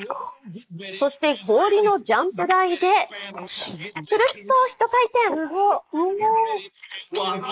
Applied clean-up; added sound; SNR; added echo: neural mask model Resemble Enhance denoiser.